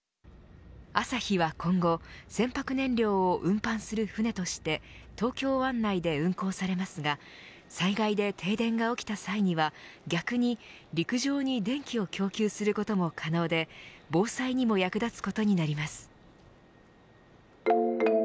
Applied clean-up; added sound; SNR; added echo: none; none; none; none.